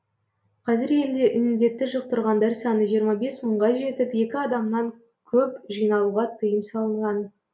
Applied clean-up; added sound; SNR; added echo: none; none; none; none.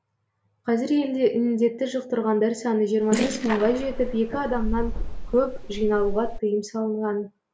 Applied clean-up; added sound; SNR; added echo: neural mask model Resemble Enhance denoiser.